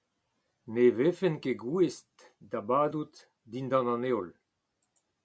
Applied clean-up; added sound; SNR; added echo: none; none; none; none.